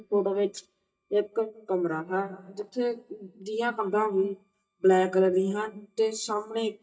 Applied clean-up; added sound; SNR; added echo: neural mask model DeepFilterNet 3.